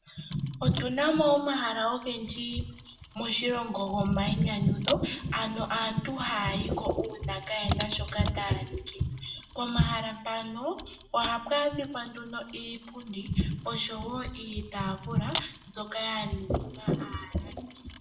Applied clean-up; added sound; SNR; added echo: none; Mechanisms; 15 dB; reverberation time 0.5 s.